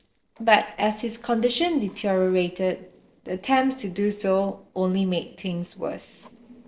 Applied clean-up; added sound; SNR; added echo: neural separator model SepFormer DNS4.